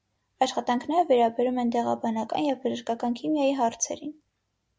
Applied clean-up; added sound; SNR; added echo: none; none; none; none.